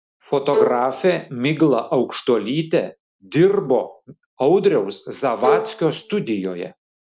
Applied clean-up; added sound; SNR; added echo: neural separator model SepFormer DNS4.